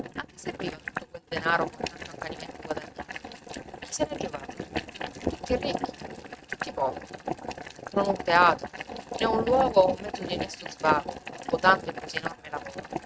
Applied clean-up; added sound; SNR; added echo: neural mask model RNNoise.